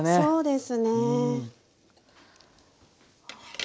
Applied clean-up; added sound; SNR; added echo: none; none; none; none.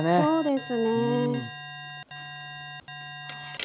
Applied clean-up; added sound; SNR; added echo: none; Alarm; 12 dB; none.